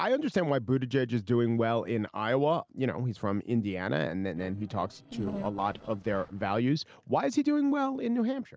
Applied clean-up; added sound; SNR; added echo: neural separator model SepFormer DNS4.